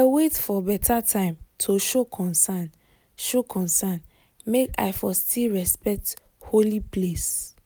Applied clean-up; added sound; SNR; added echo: none; none; none; none.